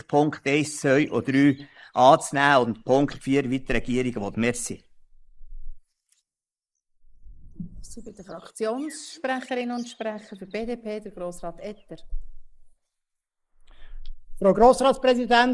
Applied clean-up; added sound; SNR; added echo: neural mask model Resemble Enhance denoiser.